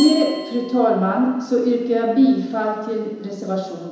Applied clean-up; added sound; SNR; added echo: none; Glass; 17 dB; reverberation time 1.0 s.